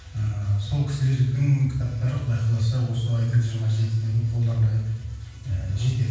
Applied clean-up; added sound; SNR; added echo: none; none; none; reverberation time 1.2 s.